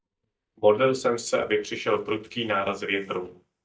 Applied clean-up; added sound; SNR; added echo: neural mask model DeepFilterNet 3.